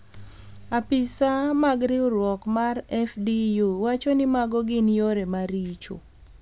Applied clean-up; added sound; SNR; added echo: none; none; none; none.